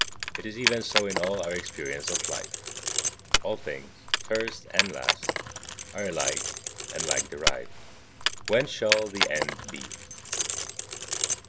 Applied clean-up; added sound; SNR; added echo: none; Keys jangling; -3 dB; none.